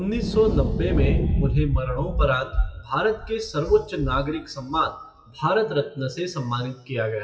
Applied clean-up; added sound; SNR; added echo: classical method WPE with log-MMSE.